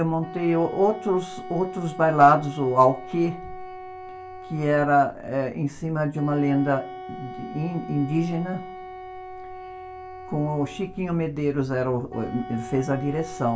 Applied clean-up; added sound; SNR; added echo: none; Wind instrument, woodwind instrument; 14 dB; reverberation time 0.2 s.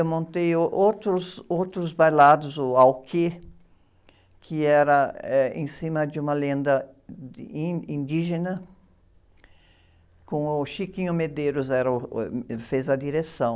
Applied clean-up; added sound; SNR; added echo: none; none; none; none.